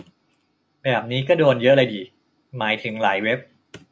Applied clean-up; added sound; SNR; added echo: none; none; none; none.